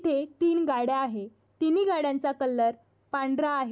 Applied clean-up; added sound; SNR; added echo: none; none; none; none.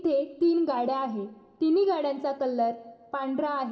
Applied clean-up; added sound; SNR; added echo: none; none; none; reverberation time 1.4 s.